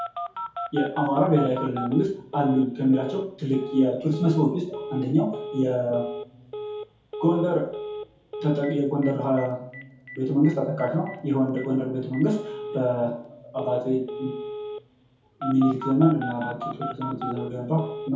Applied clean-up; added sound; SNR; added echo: none; Telephone; 11 dB; reverberation time 0.6 s.